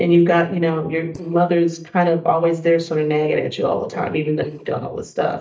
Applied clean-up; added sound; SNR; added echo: neural mask model DeepFilterNet 3.